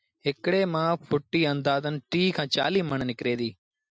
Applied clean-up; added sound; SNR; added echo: none; none; none; none.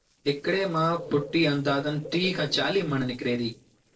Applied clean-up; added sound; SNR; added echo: neural separator model SepFormer DNS4.